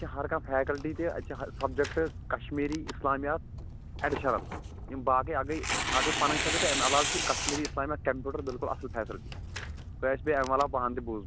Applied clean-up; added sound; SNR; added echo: none; Tearing; 4 dB; none.